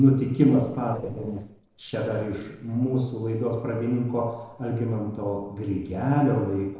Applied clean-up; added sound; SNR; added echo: neural separator model SepFormer DNS4.